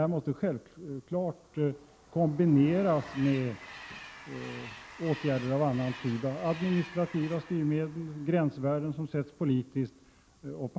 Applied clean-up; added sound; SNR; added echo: none; Train; 18 dB; none.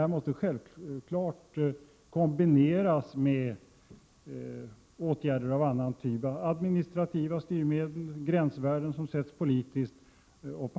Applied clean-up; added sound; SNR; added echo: none; none; none; none.